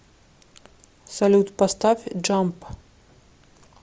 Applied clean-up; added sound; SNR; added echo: none; none; none; none.